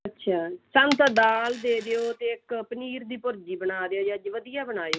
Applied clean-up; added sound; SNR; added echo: none; Coin (dropping); 15 dB; none.